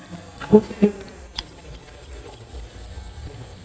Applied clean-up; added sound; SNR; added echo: neural mask model DeepFilterNet 3.